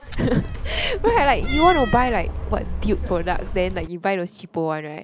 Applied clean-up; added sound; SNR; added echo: none; Cat; 4 dB; none.